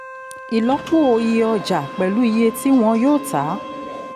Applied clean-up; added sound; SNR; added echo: none; Subway, metro, underground / Sliding door + Wind instrument, woodwind instrument; 13 dB; none.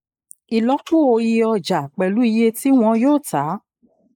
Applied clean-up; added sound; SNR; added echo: neural mask model Resemble Enhance denoiser.